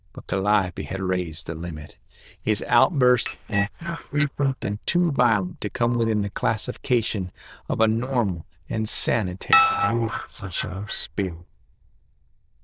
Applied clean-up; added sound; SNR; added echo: neural diffusion model UNIVERSE++.